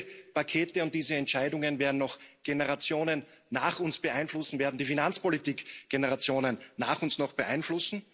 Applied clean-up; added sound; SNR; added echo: none; none; none; none.